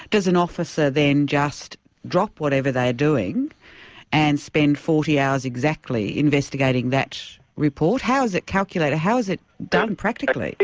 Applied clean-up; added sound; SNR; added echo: none; none; none; none.